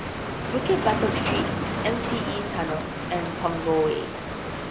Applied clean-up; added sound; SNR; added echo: none; Motor vehicle (road) + Water; 1 dB; none.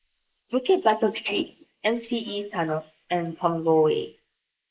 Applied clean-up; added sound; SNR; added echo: neural mask model Resemble Enhance denoiser.